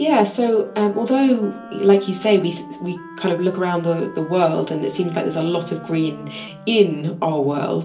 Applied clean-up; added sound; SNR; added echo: none; Wind instrument, woodwind instrument; 18 dB; reverberation time 0.3 s.